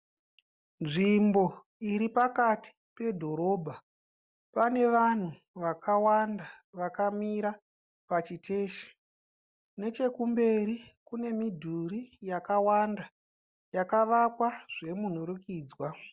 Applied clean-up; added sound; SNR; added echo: none; none; none; none.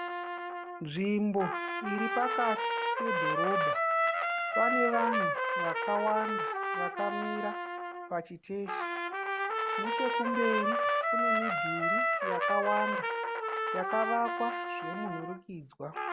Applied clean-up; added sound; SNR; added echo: none; Trumpet; -3 dB; none.